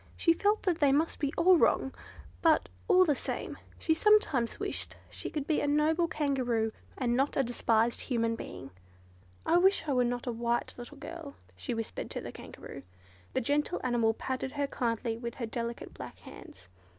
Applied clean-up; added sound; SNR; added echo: none; none; none; none.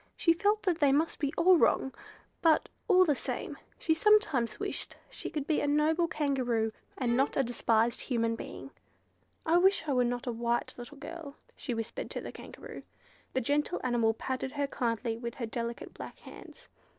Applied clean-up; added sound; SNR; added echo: neural separator model SepFormer DNS4.